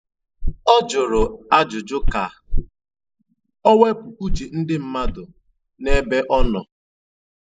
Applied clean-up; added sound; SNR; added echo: neural mask model Resemble Enhance denoiser.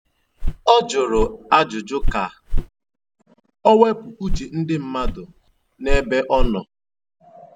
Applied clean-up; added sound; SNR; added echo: none; Walk, footsteps; 3 dB; none.